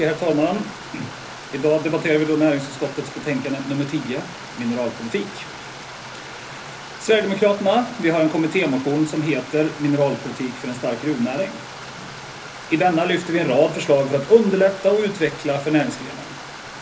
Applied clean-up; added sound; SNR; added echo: none; Stream; 14 dB; reverberation time 0.3 s.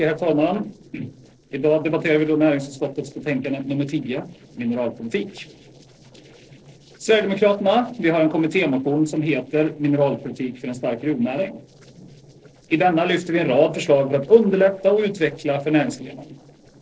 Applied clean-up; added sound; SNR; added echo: neural separator model SepFormer DNS4.